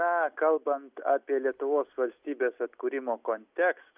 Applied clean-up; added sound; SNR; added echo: none; none; none; none.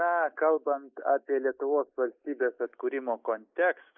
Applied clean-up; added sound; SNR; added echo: neural mask model Resemble Enhance denoiser.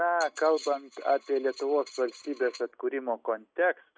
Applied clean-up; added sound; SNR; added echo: neural mask model RNNoise.